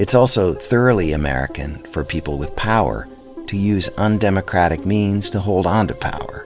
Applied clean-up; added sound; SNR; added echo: none; none; none; none.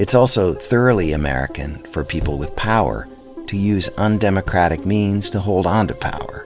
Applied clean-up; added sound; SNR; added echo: none; Thump, thud; 18 dB; none.